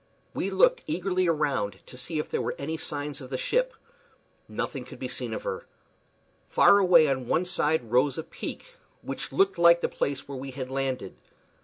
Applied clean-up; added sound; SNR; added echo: none; none; none; none.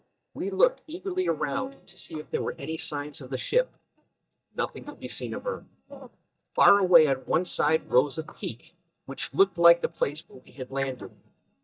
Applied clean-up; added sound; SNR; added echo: neural mask model DeepFilterNet 3.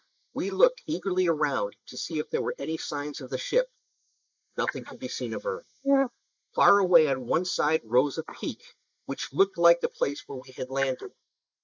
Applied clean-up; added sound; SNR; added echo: neural mask model Resemble Enhance denoiser.